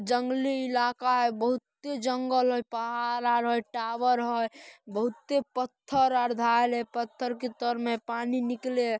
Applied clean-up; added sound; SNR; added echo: none; none; none; none.